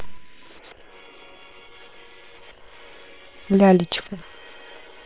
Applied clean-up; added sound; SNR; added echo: neural separator model SepFormer WHAM!.